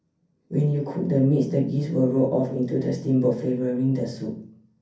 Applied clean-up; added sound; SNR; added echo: none; none; none; reverberation time 0.6 s.